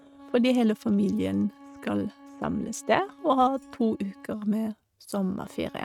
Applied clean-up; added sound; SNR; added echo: neural mask model RNNoise.